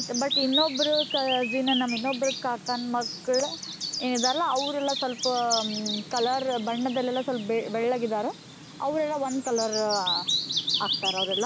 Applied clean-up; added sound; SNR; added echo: none; Bird vocalization, bird call, bird song; 4 dB; none.